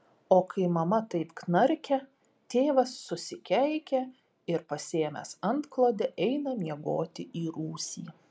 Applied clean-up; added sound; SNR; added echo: none; none; none; none.